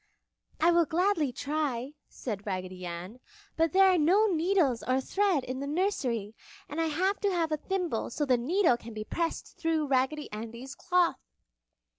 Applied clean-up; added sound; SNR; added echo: none; none; none; none.